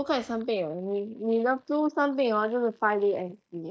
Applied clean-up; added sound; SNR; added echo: neural mask model DeepFilterNet 3.